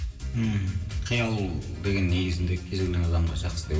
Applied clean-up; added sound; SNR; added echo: none; none; none; reverberation time 2.0 s.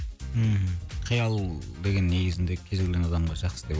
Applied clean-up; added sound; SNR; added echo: none; none; none; none.